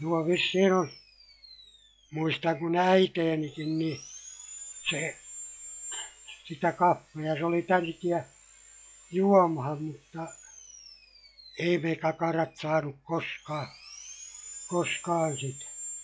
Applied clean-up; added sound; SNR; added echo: classical method log-MMSE.